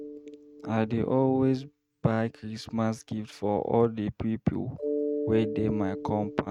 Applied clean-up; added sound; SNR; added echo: neural mask model RNNoise.